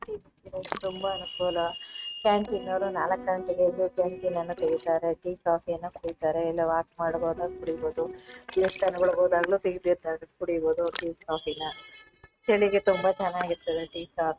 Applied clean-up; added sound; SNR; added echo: neural mask model RNNoise.